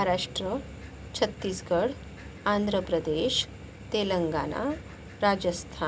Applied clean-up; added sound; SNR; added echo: none; none; none; none.